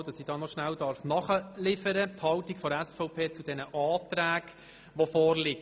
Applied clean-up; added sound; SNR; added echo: none; none; none; none.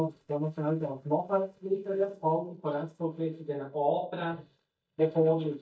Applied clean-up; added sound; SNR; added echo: neural mask model DeepFilterNet 3.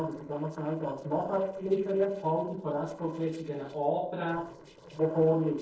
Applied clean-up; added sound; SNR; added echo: neural separator model SepFormer DNS4.